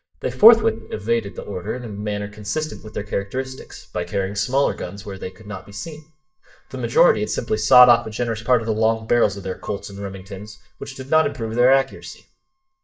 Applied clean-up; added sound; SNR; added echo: neural mask model DeepFilterNet 3.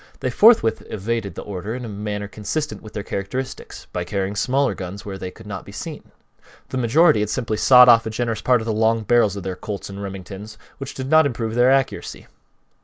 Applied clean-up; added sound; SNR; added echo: none; none; none; none.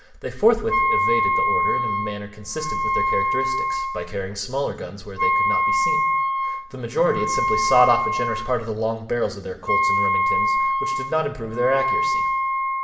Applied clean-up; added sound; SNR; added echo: none; Wind instrument, woodwind instrument; -2 dB; reverberation time 0.7 s.